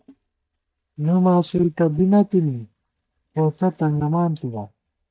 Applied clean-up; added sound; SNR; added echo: neural mask model DeepFilterNet 3.